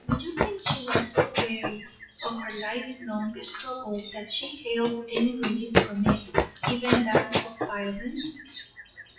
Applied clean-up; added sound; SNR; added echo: classical method WPE with log-MMSE.